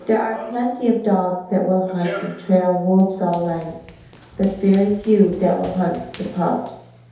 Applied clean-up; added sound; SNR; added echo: none; Run; 19 dB; reverberation time 0.8 s.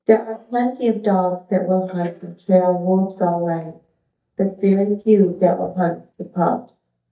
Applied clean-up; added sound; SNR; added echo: neural mask model DeepFilterNet 3.